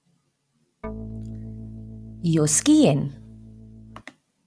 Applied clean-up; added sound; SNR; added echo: none; Organ; 13 dB; none.